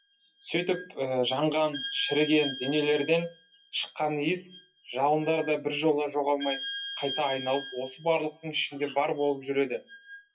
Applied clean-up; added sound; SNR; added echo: classical method WPE with log-MMSE.